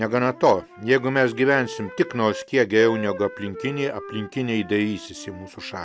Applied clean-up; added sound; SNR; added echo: none; Wind instrument, woodwind instrument; 15 dB; none.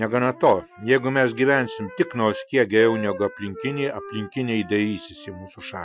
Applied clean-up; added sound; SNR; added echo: classical method Wiener filter.